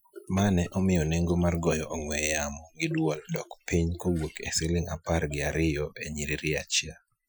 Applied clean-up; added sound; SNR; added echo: classical method Wiener filter.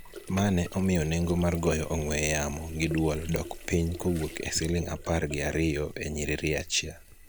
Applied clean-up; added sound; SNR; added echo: none; Sink (filling or washing); 15 dB; none.